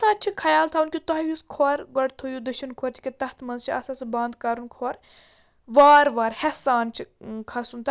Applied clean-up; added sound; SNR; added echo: none; none; none; none.